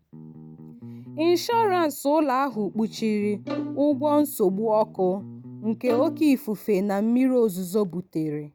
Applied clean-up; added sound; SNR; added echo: none; Bass guitar + Bowed string instrument; 14 dB; none.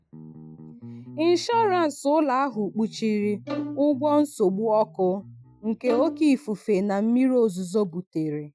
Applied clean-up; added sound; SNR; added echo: classical method Wiener filter.